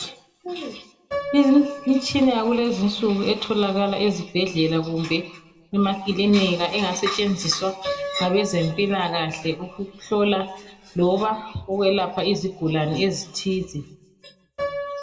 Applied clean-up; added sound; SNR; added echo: none; Piano; 15 dB; reverberation time 0.7 s.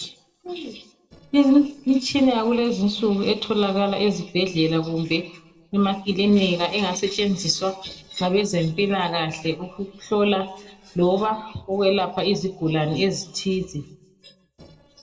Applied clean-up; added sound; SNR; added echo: neural separator model SepFormer DNS4.